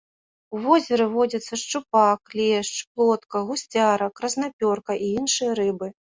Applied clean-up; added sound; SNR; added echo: none; none; none; none.